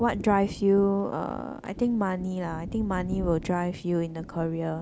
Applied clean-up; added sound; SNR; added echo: none; Thunder; 13 dB; none.